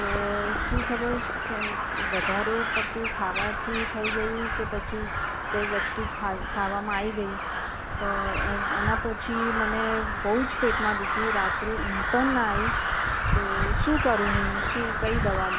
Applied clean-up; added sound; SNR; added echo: none; Crow; -3 dB; none.